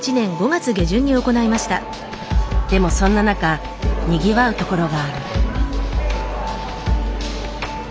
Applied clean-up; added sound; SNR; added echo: none; none; none; none.